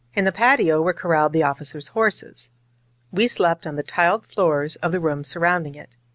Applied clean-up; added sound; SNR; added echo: none; none; none; none.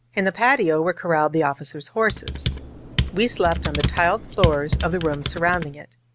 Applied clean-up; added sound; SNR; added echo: none; Computer keyboard; 4 dB; none.